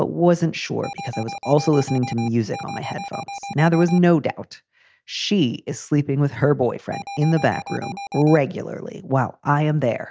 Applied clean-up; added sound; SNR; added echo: none; Alarm; 12 dB; none.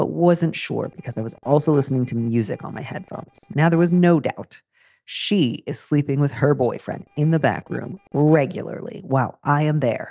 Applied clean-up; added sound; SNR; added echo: neural separator model SepFormer DNS4.